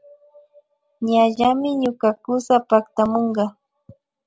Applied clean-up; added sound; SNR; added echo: none; none; none; none.